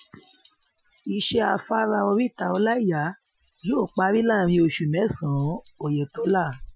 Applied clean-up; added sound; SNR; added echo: classical method Wiener filter.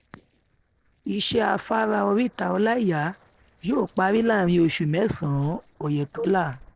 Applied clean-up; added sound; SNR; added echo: neural separator model SepFormer DNS4.